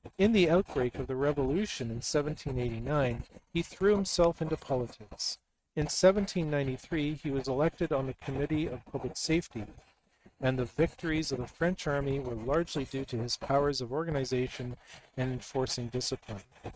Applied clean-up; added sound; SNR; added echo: neural mask model RNNoise.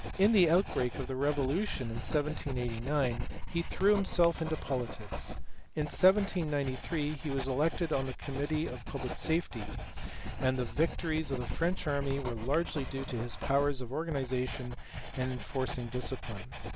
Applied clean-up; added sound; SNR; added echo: none; Writing; 5 dB; none.